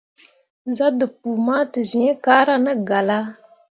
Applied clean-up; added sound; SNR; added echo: none; none; none; none.